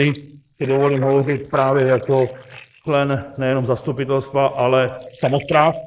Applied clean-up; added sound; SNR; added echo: neural mask model Resemble Enhance denoiser.